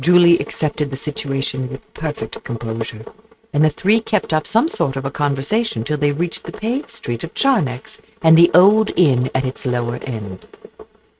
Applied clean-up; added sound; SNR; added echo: neural mask model RNNoise.